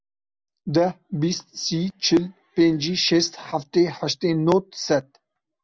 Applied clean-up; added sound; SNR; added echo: none; none; none; none.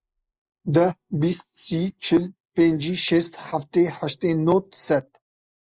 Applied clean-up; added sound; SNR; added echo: neural mask model Resemble Enhance denoiser.